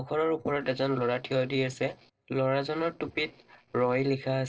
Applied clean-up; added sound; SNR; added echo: neural separator model SepFormer DNS4.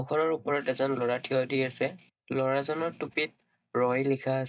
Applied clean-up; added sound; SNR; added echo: neural mask model DeepFilterNet 3.